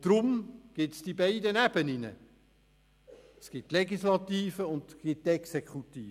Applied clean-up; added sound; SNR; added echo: none; none; none; none.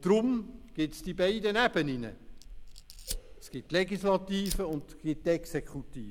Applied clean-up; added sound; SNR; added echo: none; Fire; 12 dB; none.